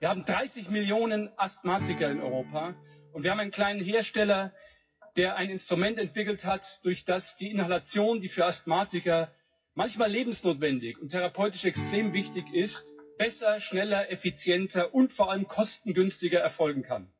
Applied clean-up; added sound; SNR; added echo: classical method WPE with log-MMSE.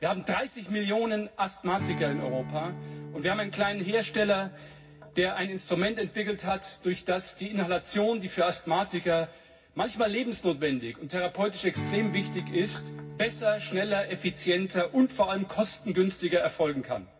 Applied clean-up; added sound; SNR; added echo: none; Strum; 14 dB; reverberation time 0.4 s.